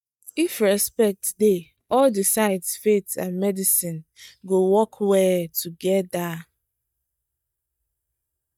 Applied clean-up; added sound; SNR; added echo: neural mask model DeepFilterNet 3.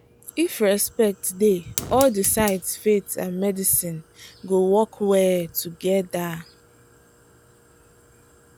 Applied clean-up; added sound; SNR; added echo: none; Fire; 18 dB; none.